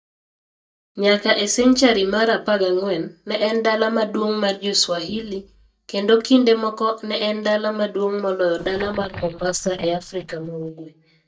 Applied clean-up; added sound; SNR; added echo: neural mask model DeepFilterNet 3.